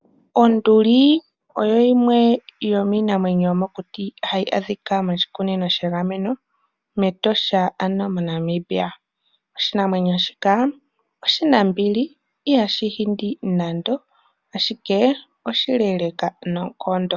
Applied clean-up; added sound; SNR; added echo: none; none; none; none.